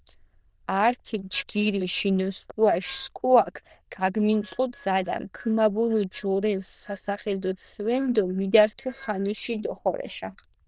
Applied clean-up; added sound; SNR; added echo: neural diffusion model UNIVERSE++.